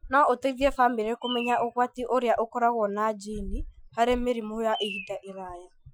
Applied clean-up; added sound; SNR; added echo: classical method Wiener filter.